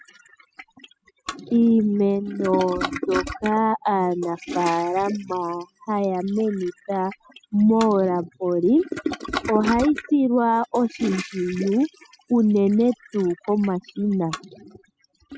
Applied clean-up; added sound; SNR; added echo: classical method spectral subtraction.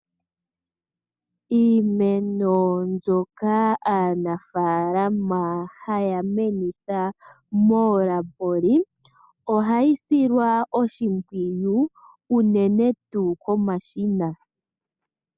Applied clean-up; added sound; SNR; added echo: none; none; none; none.